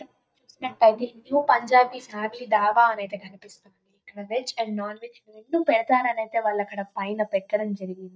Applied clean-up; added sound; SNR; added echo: neural mask model DeepFilterNet 3.